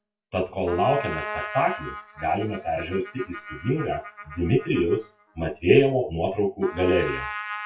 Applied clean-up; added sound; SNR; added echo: classical method WPE with log-MMSE.